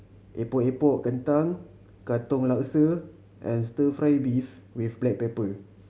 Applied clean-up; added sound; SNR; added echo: none; none; none; none.